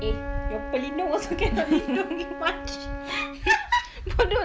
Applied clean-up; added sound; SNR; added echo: none; Wind instrument, woodwind instrument; 11 dB; none.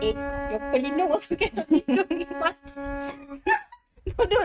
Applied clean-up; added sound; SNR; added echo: neural mask model RNNoise.